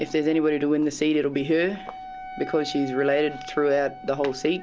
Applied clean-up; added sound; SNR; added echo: none; Wind instrument, woodwind instrument; 16 dB; none.